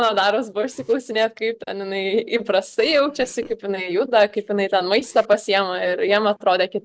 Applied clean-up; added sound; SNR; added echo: neural separator model SepFormer DNS4.